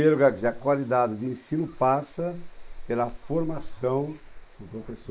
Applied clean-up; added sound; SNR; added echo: neural mask model Resemble Enhance denoiser.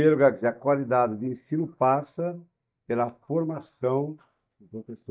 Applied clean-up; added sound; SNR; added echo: neural mask model DeepFilterNet 3.